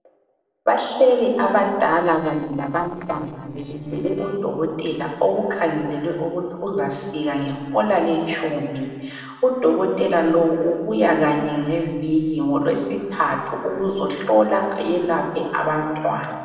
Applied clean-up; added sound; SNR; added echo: neural separator model SepFormer DNS4.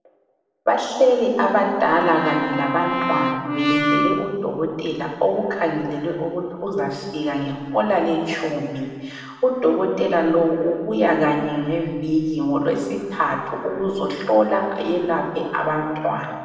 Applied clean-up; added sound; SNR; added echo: none; Brass instrument; 2 dB; reverberation time 1.5 s.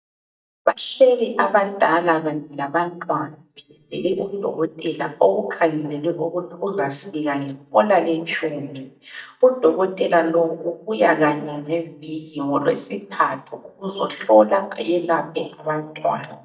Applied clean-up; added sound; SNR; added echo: neural mask model DeepFilterNet 3.